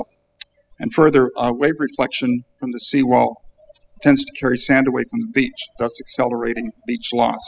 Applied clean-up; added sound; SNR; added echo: classical method spectral subtraction.